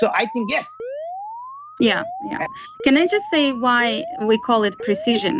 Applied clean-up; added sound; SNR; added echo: none; Alarm; 11 dB; none.